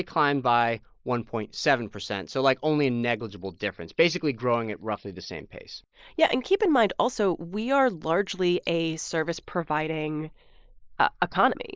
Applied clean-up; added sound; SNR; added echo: neural mask model Resemble Enhance denoiser.